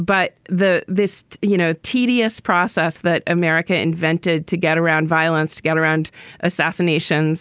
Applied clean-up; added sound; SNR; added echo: none; none; none; none.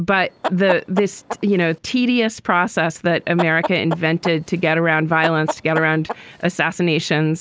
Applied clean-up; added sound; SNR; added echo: none; Chicken, rooster; 10 dB; none.